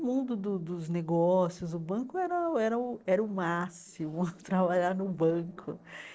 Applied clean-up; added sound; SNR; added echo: neural separator model SepFormer DNS4.